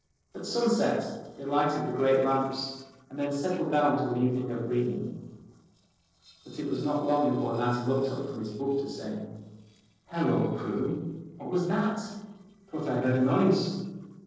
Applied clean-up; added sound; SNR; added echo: neural separator model SepFormer DNS4.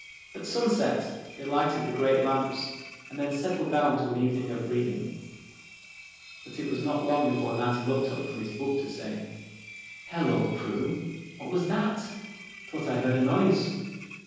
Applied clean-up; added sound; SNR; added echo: none; Engine; 17 dB; reverberation time 1.3 s.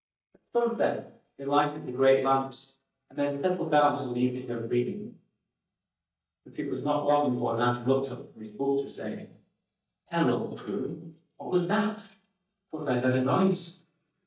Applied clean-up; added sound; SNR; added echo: neural mask model DeepFilterNet 3.